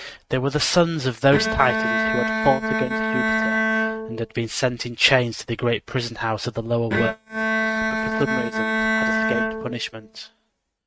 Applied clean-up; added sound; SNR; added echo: neural mask model RNNoise.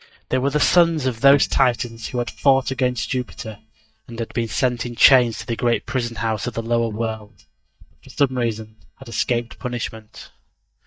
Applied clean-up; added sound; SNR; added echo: neural mask model DeepFilterNet 3.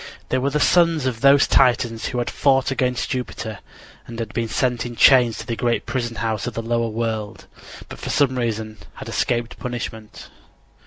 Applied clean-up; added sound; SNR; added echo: none; none; none; none.